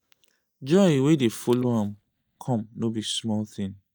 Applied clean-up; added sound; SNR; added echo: neural mask model DeepFilterNet 3.